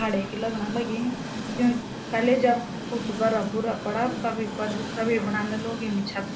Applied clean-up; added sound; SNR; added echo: none; Train; 6 dB; reverberation time 0.2 s.